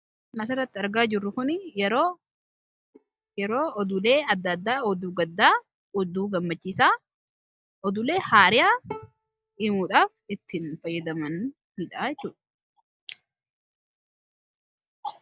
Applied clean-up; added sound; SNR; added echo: neural mask model DeepFilterNet 3.